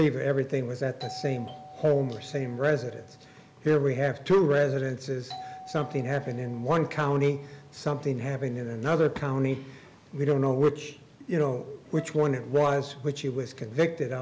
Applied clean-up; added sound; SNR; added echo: none; Doorbell + Wind instrument, woodwind instrument; 19 dB; none.